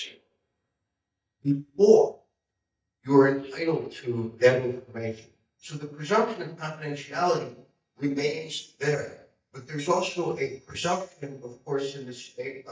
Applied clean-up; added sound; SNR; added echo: neural mask model DeepFilterNet 3.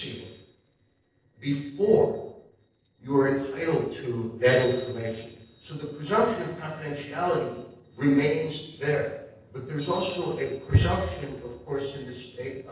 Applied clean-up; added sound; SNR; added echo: neural separator model SepFormer DNS4.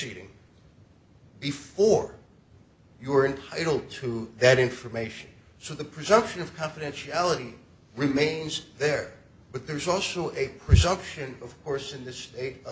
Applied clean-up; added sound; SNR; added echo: none; none; none; none.